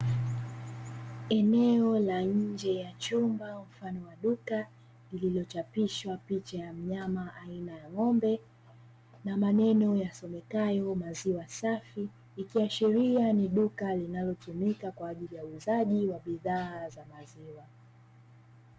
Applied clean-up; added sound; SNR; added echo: none; none; none; none.